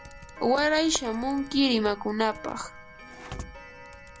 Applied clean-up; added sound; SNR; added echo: none; Typing + Clock; 15 dB; none.